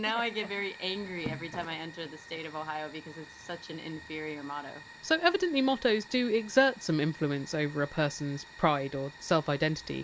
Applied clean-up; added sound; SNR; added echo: none; Fire + Percussion; 17 dB; none.